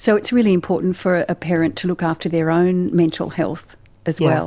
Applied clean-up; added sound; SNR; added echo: none; none; none; none.